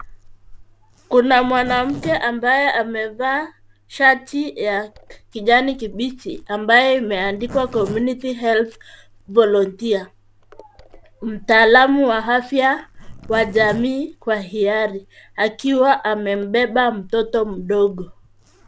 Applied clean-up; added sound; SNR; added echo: none; Zipper (clothing); 19 dB; none.